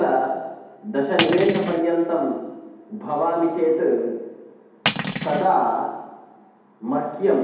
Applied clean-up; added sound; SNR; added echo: none; Cutlery, silverware; 2 dB; reverberation time 0.8 s.